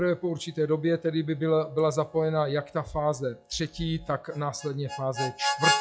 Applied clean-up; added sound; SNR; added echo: classical method log-MMSE.